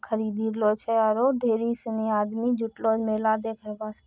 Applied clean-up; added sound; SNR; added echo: none; none; none; none.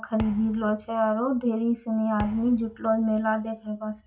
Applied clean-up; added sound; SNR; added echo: none; Thump, thud; 17 dB; reverberation time 0.2 s.